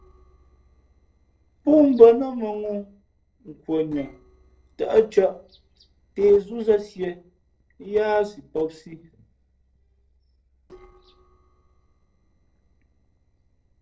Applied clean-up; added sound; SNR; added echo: neural separator model SepFormer DNS4.